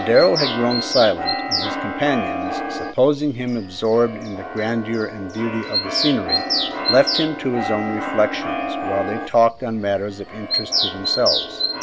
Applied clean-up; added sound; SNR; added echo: none; Keyboard (musical) + Bird vocalization, bird call, bird song; 3 dB; none.